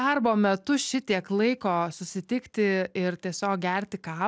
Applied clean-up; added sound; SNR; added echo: none; none; none; none.